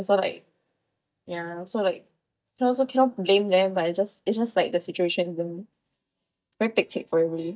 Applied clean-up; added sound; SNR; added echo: neural mask model DeepFilterNet 3.